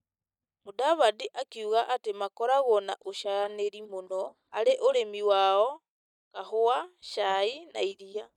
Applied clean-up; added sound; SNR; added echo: neural mask model DeepFilterNet 3.